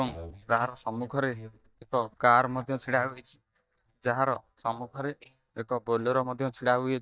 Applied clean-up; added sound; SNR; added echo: neural mask model DeepFilterNet 3.